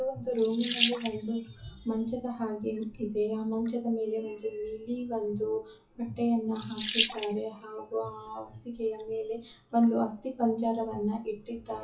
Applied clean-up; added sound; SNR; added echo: classical method WPE with log-MMSE.